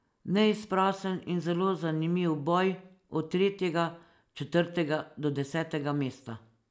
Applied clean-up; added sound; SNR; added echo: none; none; none; none.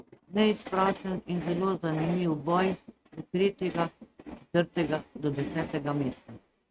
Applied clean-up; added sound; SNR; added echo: neural mask model RNNoise.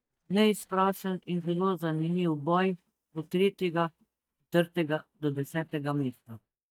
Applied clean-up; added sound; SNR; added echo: neural mask model DeepFilterNet 3.